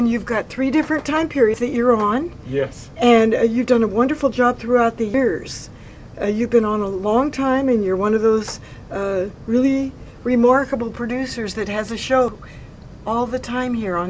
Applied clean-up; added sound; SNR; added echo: none; none; none; none.